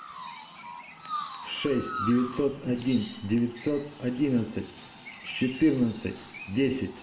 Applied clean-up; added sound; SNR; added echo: none; Chirp, tweet; 12 dB; reverberation time 0.7 s.